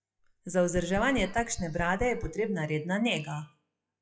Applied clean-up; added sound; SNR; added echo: classical method WPE with log-MMSE.